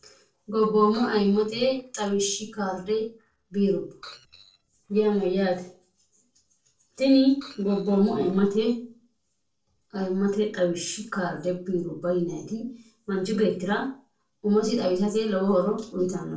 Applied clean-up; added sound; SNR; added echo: neural separator model SepFormer DNS4.